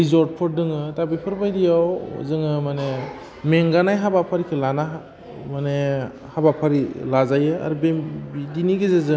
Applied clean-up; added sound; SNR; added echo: none; none; none; none.